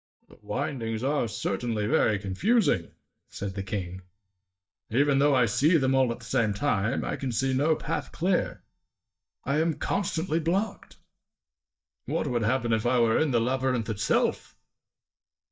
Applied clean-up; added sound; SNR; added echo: neural mask model DeepFilterNet 3.